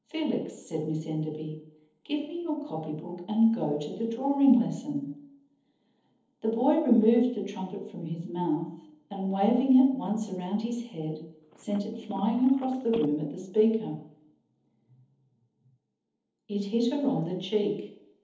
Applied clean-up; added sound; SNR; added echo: neural separator model SepFormer DNS4.